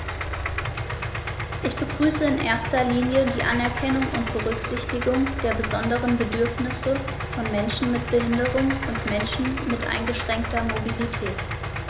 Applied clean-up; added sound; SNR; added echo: none; Idling; 3 dB; none.